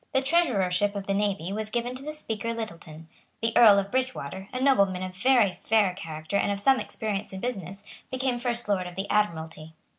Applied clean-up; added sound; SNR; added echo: none; none; none; none.